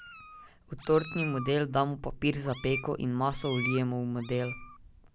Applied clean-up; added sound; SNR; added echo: none; Meow; 12 dB; none.